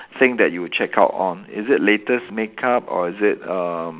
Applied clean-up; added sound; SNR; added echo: none; none; none; none.